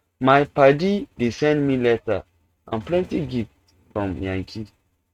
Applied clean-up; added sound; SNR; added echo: neural mask model RNNoise.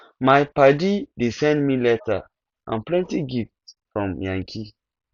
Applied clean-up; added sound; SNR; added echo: none; none; none; none.